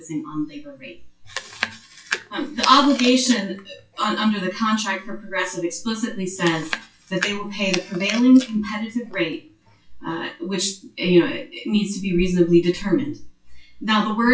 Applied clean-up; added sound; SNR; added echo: classical method WPE with log-MMSE.